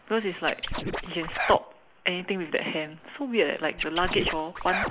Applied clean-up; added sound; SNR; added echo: neural mask model Resemble Enhance denoiser.